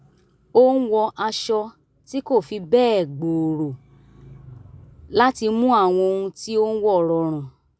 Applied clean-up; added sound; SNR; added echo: none; none; none; none.